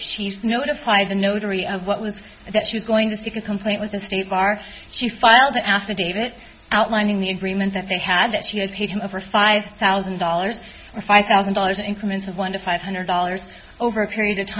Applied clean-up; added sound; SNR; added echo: none; none; none; none.